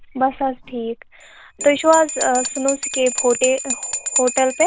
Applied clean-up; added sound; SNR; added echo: none; Bell; 6 dB; none.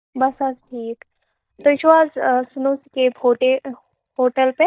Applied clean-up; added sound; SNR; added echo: neural mask model DeepFilterNet 3.